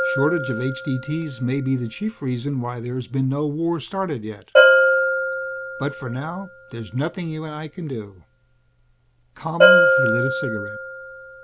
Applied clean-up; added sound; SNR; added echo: none; Bell; -4 dB; none.